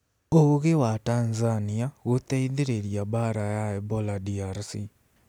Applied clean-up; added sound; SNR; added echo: none; none; none; none.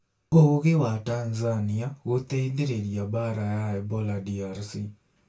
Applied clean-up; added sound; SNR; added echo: none; none; none; reverberation time 0.2 s.